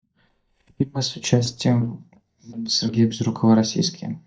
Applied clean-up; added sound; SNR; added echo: neural mask model DeepFilterNet 3.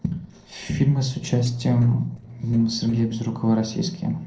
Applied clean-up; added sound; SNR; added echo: neural separator model SepFormer DNS4.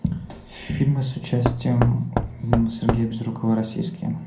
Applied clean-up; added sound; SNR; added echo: none; Knock / Wood; 4 dB; reverberation time 0.5 s.